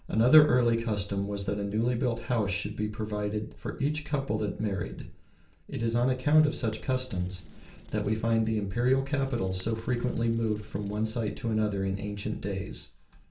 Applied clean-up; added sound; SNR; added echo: none; Writing; 20 dB; reverberation time 0.3 s.